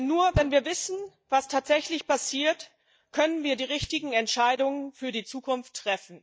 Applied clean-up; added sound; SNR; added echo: neural mask model DeepFilterNet 3.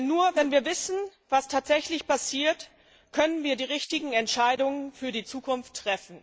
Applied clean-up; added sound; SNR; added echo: neural mask model Resemble Enhance denoiser.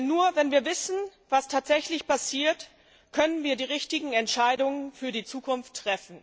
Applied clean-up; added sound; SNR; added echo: none; none; none; none.